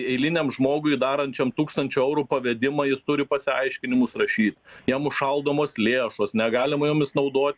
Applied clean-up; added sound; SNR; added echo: none; none; none; none.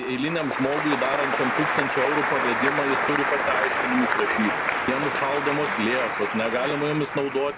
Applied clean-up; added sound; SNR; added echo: none; Applause; 0 dB; none.